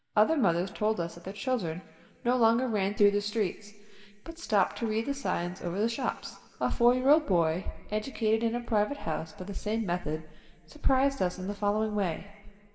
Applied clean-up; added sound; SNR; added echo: none; none; none; reverberation time 2.5 s.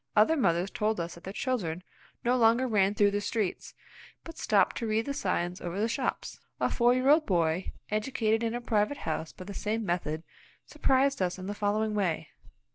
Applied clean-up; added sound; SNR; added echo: none; none; none; none.